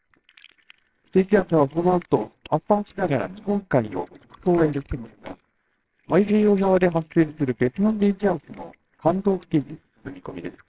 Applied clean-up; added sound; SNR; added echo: neural separator model SepFormer WHAMR!.